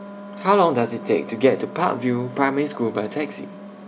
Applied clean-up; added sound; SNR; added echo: none; Wind instrument, woodwind instrument; 16 dB; none.